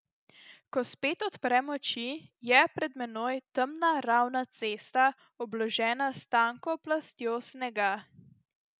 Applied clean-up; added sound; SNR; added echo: none; none; none; none.